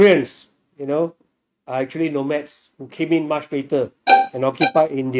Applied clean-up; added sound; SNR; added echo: neural mask model RNNoise.